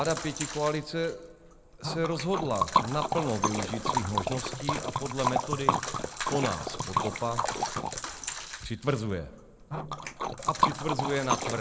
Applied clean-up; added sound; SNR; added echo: none; Liquid; -1 dB; none.